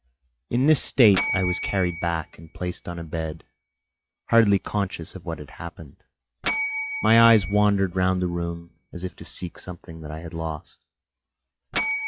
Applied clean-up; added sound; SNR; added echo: classical method log-MMSE.